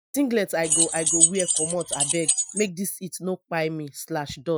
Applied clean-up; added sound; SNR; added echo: classical method Wiener filter.